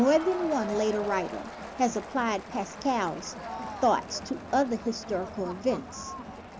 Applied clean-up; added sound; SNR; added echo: none; Crowd; 10 dB; none.